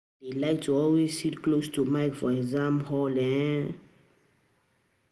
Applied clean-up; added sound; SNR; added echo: none; none; none; none.